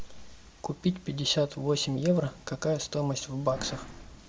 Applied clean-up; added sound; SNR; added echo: none; none; none; none.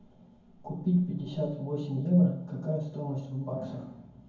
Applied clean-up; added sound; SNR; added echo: none; none; none; reverberation time 0.9 s.